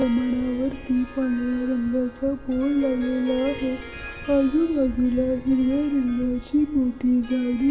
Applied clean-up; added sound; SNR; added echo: none; Harp; 18 dB; reverberation time 2.8 s.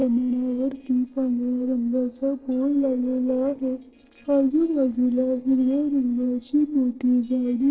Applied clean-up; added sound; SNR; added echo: neural separator model SepFormer DNS4.